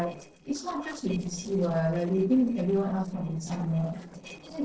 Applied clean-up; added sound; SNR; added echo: neural separator model SepFormer DNS4.